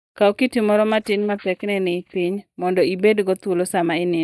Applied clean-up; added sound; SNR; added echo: neural mask model DeepFilterNet 3.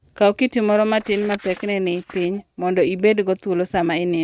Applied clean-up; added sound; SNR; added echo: neural mask model RNNoise.